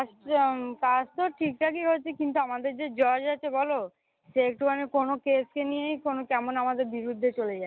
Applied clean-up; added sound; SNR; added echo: none; none; none; none.